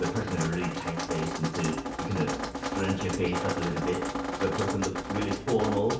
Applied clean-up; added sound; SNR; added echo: none; Drip; 2 dB; reverberation time 0.6 s.